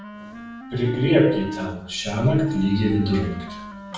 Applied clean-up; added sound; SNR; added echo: none; Wind instrument, woodwind instrument; 13 dB; reverberation time 0.6 s.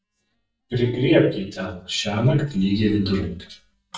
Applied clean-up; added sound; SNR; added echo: neural mask model DeepFilterNet 3.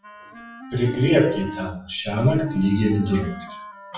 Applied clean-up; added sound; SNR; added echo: classical method WPE with log-MMSE.